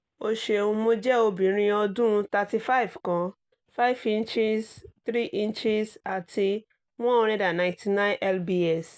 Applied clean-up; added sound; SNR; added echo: none; none; none; none.